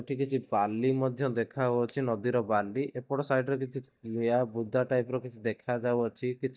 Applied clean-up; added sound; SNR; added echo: neural mask model DeepFilterNet 3.